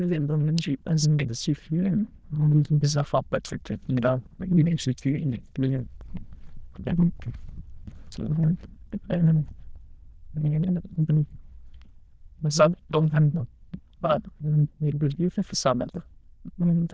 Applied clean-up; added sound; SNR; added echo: neural diffusion model UNIVERSE++.